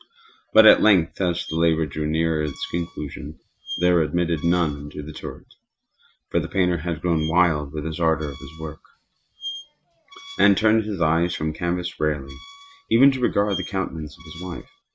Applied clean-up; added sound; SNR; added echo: none; Squeak; 18 dB; none.